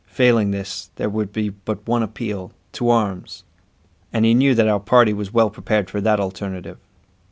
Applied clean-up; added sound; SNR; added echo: none; none; none; none.